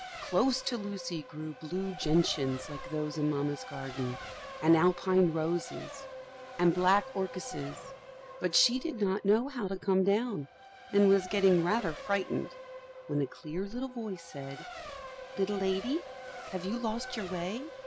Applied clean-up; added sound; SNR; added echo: none; Race car, auto racing; 14 dB; none.